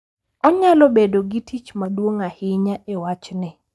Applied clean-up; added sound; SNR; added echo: neural mask model DeepFilterNet 3.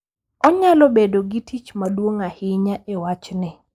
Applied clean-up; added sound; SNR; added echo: neural mask model Resemble Enhance denoiser.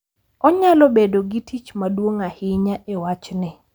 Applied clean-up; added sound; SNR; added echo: none; none; none; none.